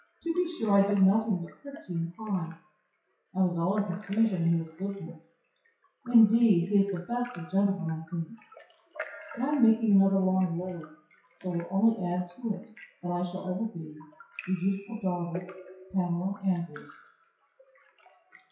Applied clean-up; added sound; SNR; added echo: classical method WPE with log-MMSE.